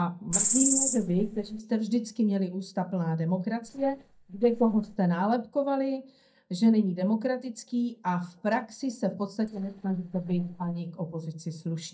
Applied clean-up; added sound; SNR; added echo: neural mask model DeepFilterNet 3.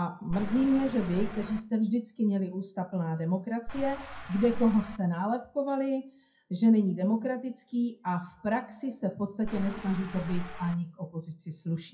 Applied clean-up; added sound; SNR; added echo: classical method WPE with log-MMSE.